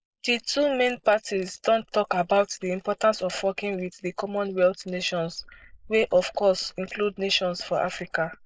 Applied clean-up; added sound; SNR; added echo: neural mask model Resemble Enhance denoiser.